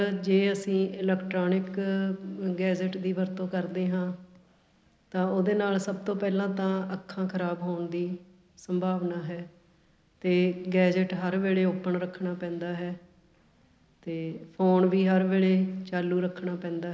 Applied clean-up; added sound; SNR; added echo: none; none; none; none.